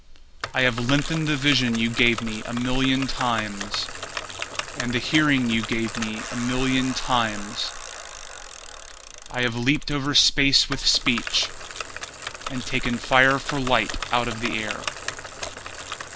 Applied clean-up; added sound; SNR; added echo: none; Bicycle; 10 dB; none.